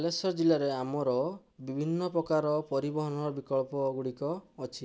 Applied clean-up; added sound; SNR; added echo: none; none; none; none.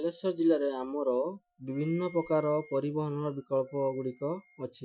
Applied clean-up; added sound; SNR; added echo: classical method Wiener filter.